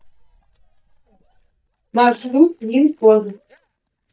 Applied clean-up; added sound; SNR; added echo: neural mask model DeepFilterNet 3.